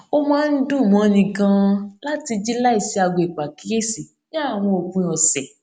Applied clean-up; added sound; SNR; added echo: none; none; none; none.